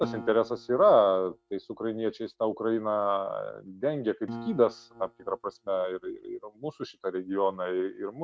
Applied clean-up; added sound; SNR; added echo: neural mask model RNNoise.